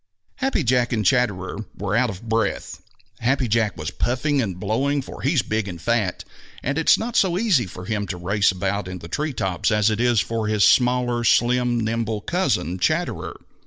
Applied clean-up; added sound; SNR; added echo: none; none; none; none.